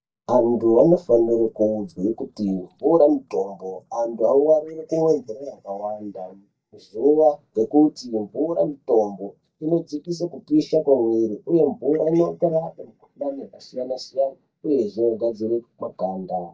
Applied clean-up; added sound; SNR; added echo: neural mask model DeepFilterNet 3.